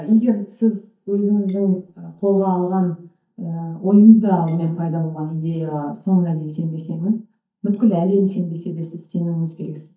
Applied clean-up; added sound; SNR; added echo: neural mask model DeepFilterNet 3.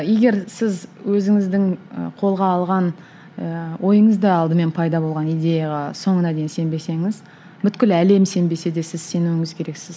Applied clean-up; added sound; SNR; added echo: none; none; none; none.